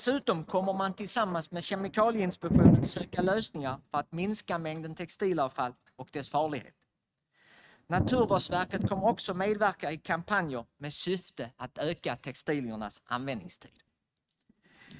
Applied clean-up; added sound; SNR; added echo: neural mask model RNNoise.